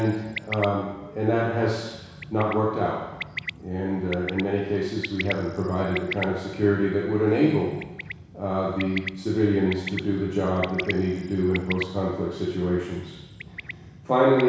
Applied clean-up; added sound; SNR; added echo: none; Bird; 14 dB; reverberation time 1.1 s.